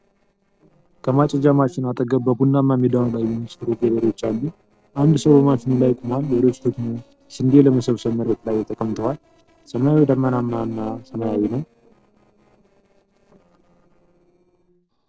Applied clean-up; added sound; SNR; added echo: neural separator model SepFormer DNS4.